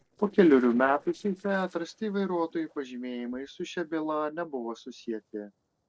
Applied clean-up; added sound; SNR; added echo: neural separator model SepFormer DNS4.